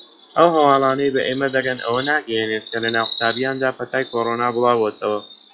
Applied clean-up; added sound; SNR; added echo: classical method log-MMSE.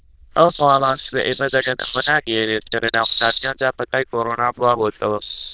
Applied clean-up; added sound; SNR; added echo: neural diffusion model UNIVERSE++.